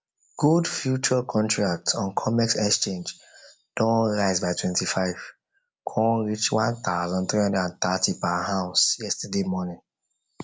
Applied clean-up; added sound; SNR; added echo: none; none; none; none.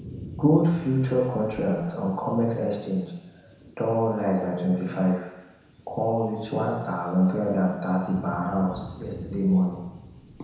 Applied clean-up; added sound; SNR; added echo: none; Thunder / Cricket; 17 dB; reverberation time 1.0 s.